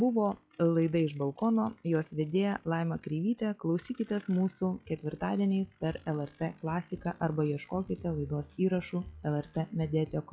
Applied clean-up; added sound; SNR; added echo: classical method log-MMSE.